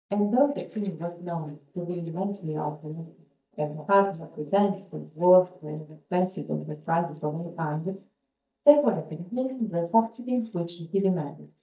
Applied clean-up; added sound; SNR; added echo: neural mask model DeepFilterNet 3.